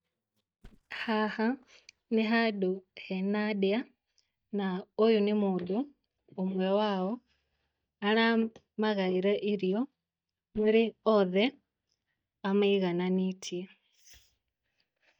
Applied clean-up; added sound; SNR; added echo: neural mask model DeepFilterNet 3.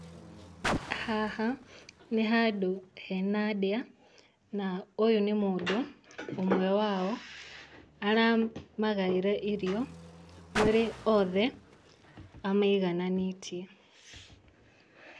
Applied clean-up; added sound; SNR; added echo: none; Car; 14 dB; none.